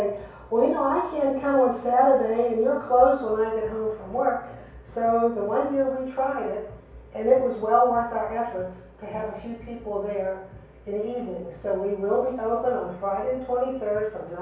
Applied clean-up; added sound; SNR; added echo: none; none; none; reverberation time 0.6 s.